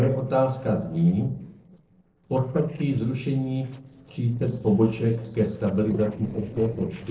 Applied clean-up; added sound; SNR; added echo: neural separator model SepFormer DNS4.